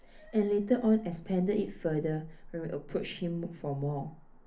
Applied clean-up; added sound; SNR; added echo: none; Alarm; 18 dB; reverberation time 0.3 s.